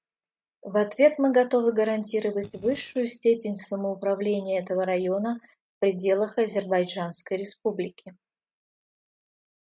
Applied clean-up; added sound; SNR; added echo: neural mask model RNNoise.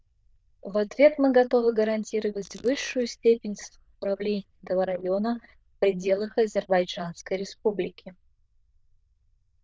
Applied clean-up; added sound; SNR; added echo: neural diffusion model UNIVERSE++.